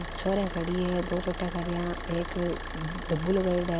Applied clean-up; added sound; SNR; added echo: none; Idling / Car; 7 dB; none.